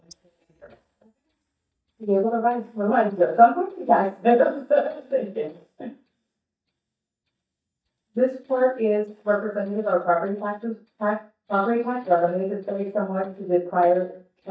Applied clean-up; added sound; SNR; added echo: neural mask model DeepFilterNet 3.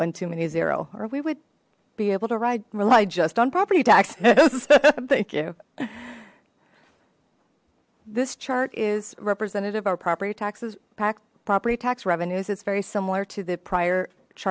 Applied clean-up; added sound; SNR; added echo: none; none; none; none.